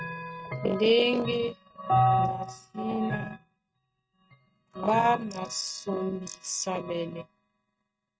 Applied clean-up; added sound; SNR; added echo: neural mask model RNNoise.